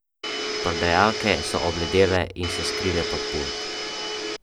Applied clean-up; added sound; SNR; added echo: none; Domestic sounds, home sounds; 4 dB; none.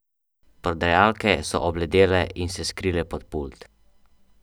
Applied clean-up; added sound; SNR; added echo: none; none; none; none.